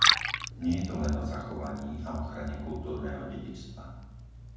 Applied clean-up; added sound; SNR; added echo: none; Liquid; -1 dB; reverberation time 1.1 s.